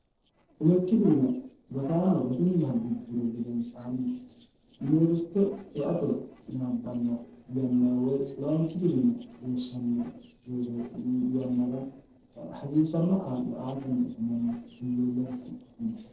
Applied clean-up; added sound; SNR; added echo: neural separator model SepFormer DNS4.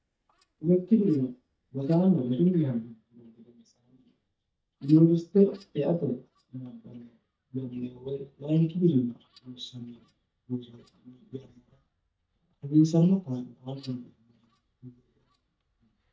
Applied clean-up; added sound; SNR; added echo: neural mask model DeepFilterNet 3.